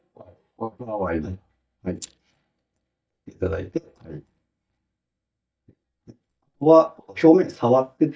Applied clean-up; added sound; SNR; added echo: neural mask model DeepFilterNet 3.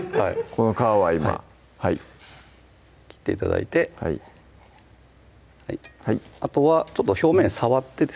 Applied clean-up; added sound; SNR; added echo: none; none; none; none.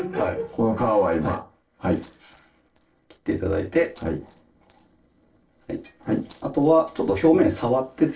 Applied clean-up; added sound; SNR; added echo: neural separator model SepFormer DNS4.